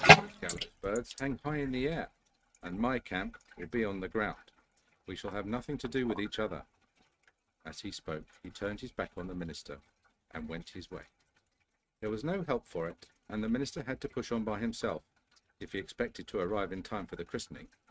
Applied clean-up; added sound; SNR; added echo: neural mask model RNNoise.